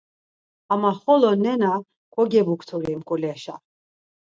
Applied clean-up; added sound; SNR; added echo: none; none; none; none.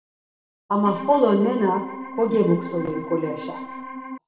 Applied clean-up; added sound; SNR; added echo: none; Organ; 11 dB; reverberation time 0.8 s.